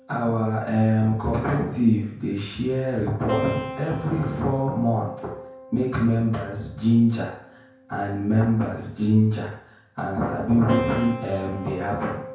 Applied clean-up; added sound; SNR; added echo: none; Keyboard (musical); 13 dB; reverberation time 0.5 s.